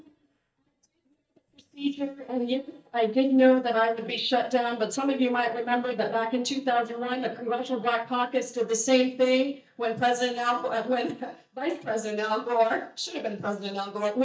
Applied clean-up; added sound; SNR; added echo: neural mask model DeepFilterNet 3.